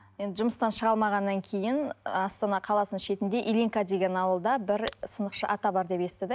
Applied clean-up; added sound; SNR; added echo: none; Crack; 13 dB; none.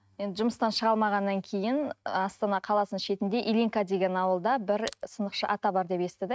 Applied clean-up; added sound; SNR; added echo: neural mask model RNNoise.